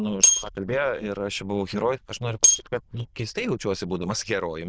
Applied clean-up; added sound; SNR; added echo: neural diffusion model UNIVERSE++.